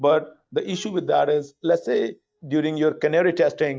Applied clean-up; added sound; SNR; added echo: neural mask model DeepFilterNet 3.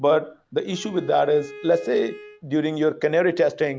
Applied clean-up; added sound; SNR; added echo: none; Bowed string instrument; 19 dB; none.